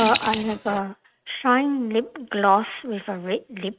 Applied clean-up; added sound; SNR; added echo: neural mask model RNNoise.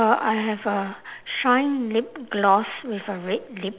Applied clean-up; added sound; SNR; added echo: none; none; none; none.